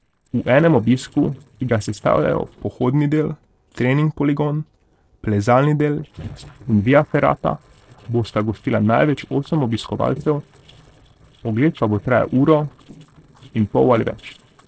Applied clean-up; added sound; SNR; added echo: neural separator model SepFormer DNS4.